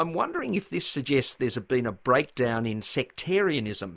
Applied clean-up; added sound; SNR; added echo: none; none; none; none.